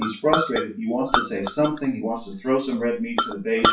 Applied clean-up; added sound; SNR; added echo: classical method WPE with log-MMSE.